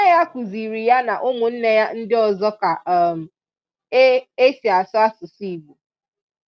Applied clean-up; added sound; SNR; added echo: none; none; none; none.